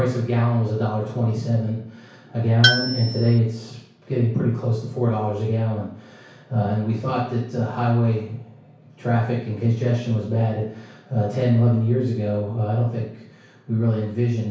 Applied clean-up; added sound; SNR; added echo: none; Tools; -1 dB; reverberation time 0.6 s.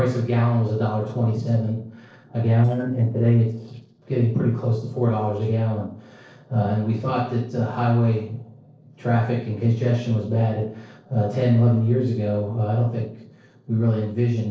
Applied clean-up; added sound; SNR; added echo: neural separator model SepFormer DNS4.